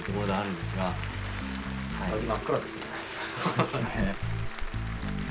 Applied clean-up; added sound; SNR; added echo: none; Applause + Keys jangling; 7 dB; none.